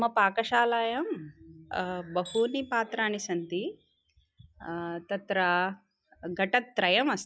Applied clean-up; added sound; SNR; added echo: classical method log-MMSE.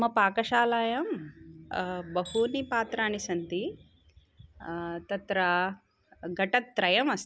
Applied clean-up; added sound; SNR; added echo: none; Tools; 18 dB; none.